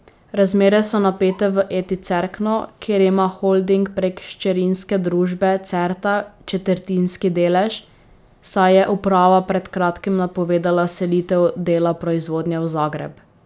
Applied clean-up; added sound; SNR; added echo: none; none; none; none.